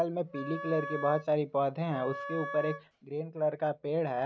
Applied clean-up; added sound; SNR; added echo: none; Wind instrument, woodwind instrument; 10 dB; none.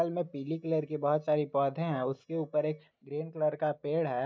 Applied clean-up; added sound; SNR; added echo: neural mask model DeepFilterNet 3.